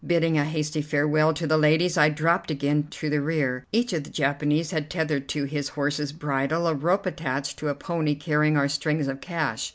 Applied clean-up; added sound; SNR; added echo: none; none; none; none.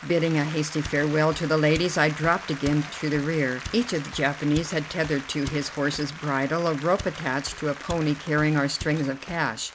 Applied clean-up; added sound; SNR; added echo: none; Applause + Mechanisms; 13 dB; none.